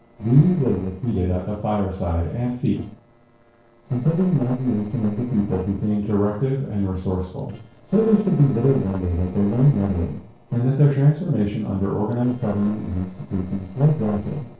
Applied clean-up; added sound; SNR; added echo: neural separator model SepFormer DNS4.